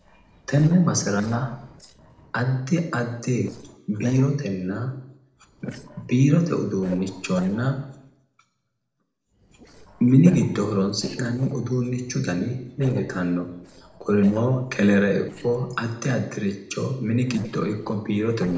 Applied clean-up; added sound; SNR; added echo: neural separator model SepFormer DNS4.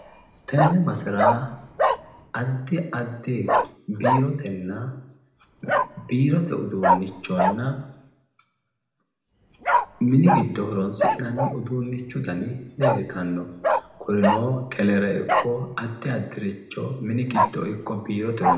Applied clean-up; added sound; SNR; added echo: none; Bark; 1 dB; reverberation time 0.8 s.